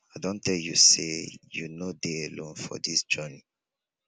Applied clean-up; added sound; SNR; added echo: none; none; none; none.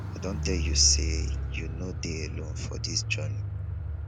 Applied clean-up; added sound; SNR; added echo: none; Car; -1 dB; none.